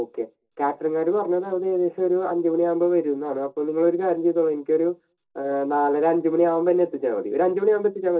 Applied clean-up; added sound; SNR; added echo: none; none; none; reverberation time 0.2 s.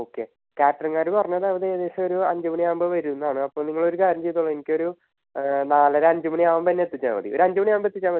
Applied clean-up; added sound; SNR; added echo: none; none; none; none.